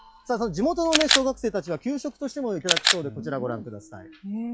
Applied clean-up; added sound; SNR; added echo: classical method log-MMSE.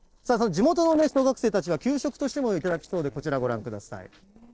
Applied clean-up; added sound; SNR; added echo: neural separator model SepFormer DNS4.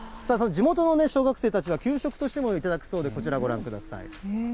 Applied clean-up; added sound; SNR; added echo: none; none; none; none.